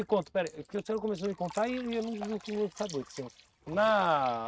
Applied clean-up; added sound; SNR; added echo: neural mask model RNNoise.